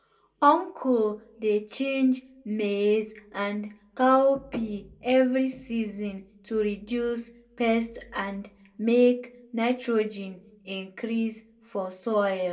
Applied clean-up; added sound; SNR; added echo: none; none; none; reverberation time 0.2 s.